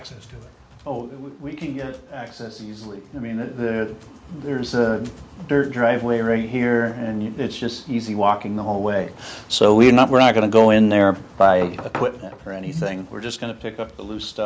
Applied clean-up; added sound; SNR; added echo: none; none; none; none.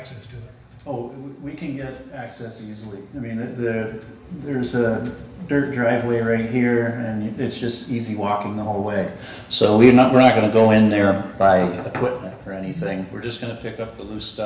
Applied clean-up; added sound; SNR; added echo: none; none; none; reverberation time 1.1 s.